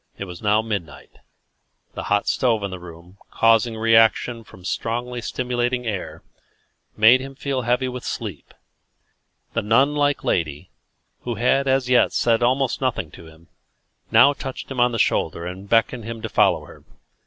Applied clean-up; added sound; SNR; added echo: none; none; none; none.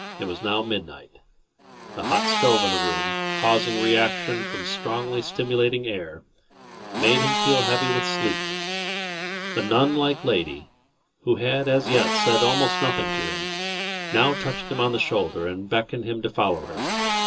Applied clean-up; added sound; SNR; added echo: none; Motorcycle; 3 dB; reverberation time 0.2 s.